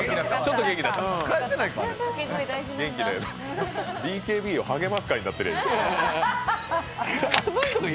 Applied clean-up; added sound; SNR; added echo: none; Camera; 12 dB; none.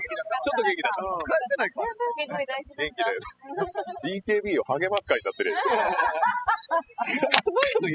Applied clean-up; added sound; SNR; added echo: classical method spectral subtraction.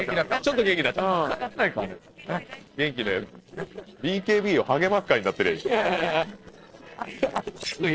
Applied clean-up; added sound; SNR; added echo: neural separator model SepFormer DNS4.